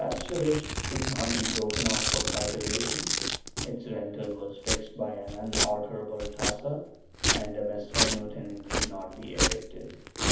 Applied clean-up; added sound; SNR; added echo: none; Domestic sounds, home sounds; -2 dB; reverberation time 0.8 s.